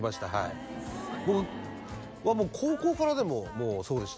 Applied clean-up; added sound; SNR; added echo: none; none; none; none.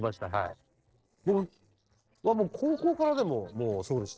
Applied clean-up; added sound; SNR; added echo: neural separator model SepFormer DNS4.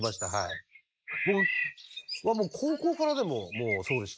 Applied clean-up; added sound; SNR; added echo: neural mask model Resemble Enhance denoiser.